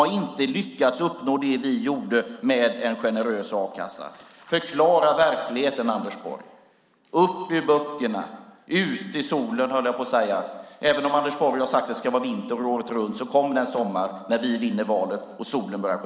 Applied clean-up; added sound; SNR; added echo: none; none; none; none.